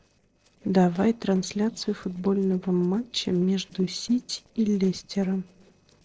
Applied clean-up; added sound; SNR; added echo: neural separator model SepFormer DNS4.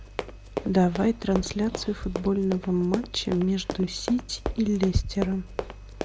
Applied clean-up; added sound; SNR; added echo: none; Run; 10 dB; none.